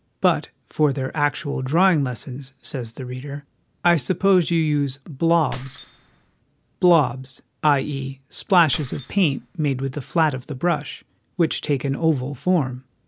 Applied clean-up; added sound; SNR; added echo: none; Keys jangling; 19 dB; none.